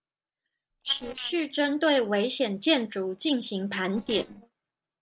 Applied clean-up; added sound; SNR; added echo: neural separator model SepFormer DNS4.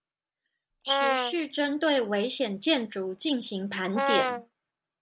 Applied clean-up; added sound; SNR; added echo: none; Brass instrument; -2 dB; none.